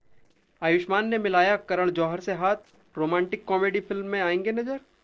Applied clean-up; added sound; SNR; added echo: neural separator model SepFormer DNS4.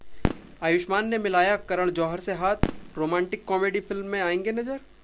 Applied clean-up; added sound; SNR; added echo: none; Fireworks; 9 dB; none.